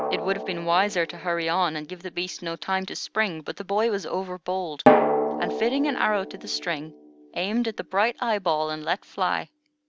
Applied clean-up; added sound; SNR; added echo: none; Drum; 3 dB; none.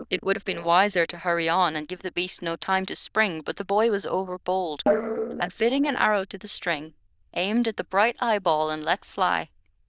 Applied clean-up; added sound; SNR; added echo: neural diffusion model UNIVERSE++.